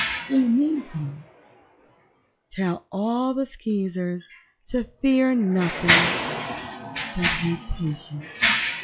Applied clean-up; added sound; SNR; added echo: classical method log-MMSE.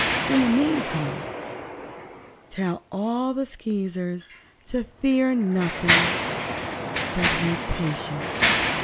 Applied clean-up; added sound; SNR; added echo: none; Mechanisms; 1 dB; none.